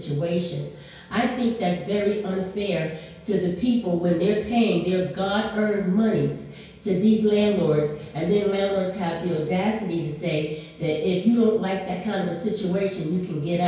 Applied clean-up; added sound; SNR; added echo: none; none; none; reverberation time 0.5 s.